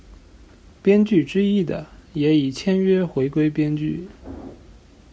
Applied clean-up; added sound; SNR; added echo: none; none; none; none.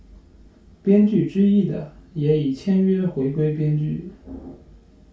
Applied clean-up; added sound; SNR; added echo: none; none; none; reverberation time 0.3 s.